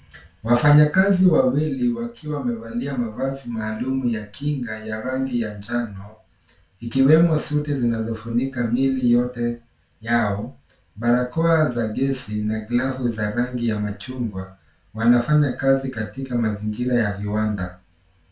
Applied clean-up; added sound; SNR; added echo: none; none; none; reverberation time 0.3 s.